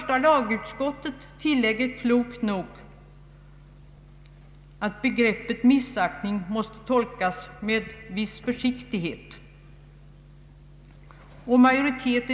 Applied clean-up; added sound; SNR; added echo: none; none; none; none.